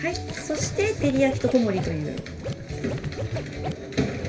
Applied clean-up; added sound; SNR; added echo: none; Scratching (performance technique); 7 dB; reverberation time 2.3 s.